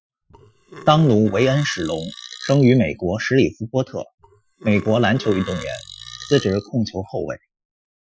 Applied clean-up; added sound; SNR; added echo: classical method Wiener filter.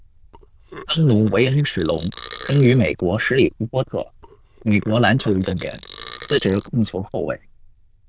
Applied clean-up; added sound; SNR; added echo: neural diffusion model UNIVERSE++.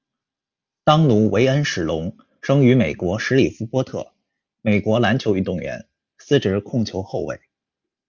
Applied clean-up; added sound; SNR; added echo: none; none; none; none.